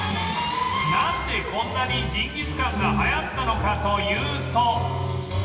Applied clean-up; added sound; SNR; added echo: none; none; none; reverberation time 2.5 s.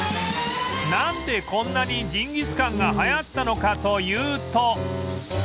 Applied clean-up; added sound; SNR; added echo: none; none; none; none.